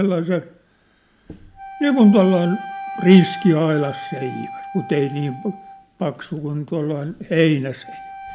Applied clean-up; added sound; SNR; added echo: none; Wind instrument, woodwind instrument; 16 dB; none.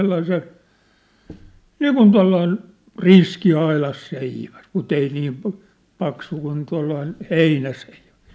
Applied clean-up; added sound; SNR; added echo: none; none; none; none.